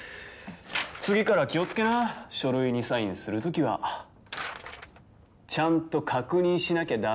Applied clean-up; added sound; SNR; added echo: none; none; none; none.